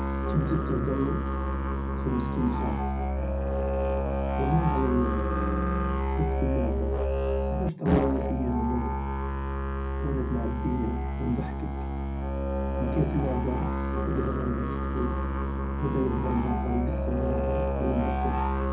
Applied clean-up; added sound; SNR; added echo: none; Musical instrument; -4 dB; reverberation time 0.4 s.